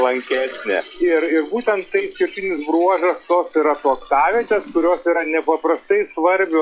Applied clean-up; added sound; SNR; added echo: classical method log-MMSE.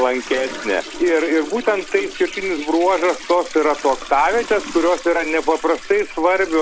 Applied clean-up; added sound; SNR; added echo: none; Toilet flush; 15 dB; none.